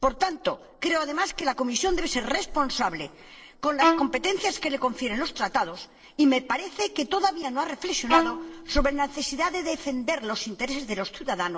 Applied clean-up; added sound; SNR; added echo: neural separator model SepFormer DNS4.